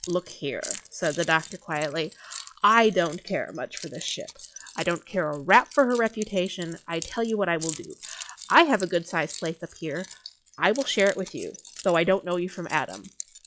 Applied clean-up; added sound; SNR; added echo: classical method log-MMSE.